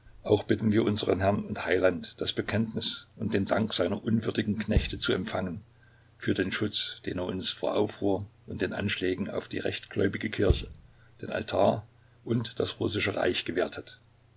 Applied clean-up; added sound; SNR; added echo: none; Bass drum; 2 dB; none.